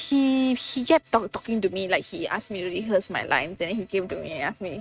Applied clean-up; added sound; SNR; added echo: neural mask model RNNoise.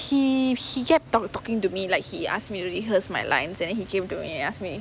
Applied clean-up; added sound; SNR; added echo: none; none; none; none.